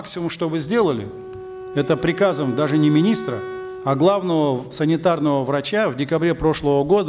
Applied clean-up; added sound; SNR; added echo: none; Wind instrument, woodwind instrument; 15 dB; none.